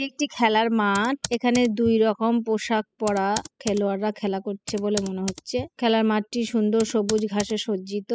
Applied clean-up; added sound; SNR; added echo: classical method spectral subtraction.